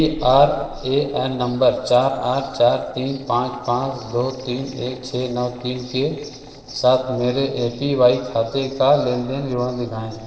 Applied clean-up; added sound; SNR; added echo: neural separator model SepFormer DNS4.